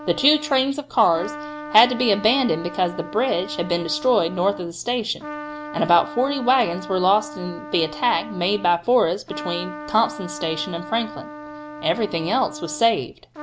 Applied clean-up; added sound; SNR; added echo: none; Trumpet; 13 dB; none.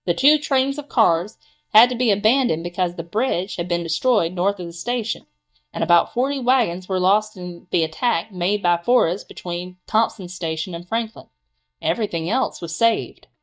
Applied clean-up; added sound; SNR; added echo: neural mask model DeepFilterNet 3.